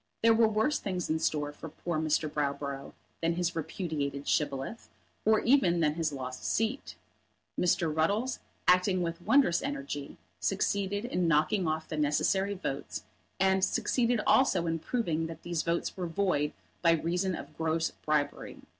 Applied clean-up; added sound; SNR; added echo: none; none; none; none.